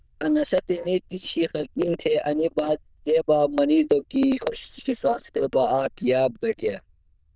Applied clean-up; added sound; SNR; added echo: neural diffusion model UNIVERSE++.